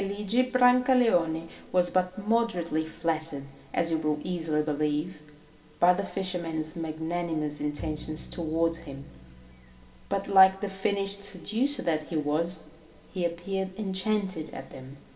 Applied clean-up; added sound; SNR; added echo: none; Bowed string instrument; 16 dB; reverberation time 1.4 s.